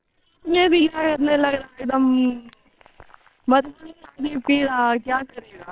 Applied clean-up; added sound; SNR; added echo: neural separator model SepFormer WHAMR!.